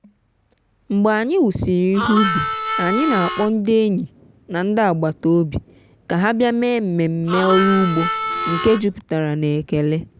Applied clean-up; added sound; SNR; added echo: none; Harmonica; 3 dB; none.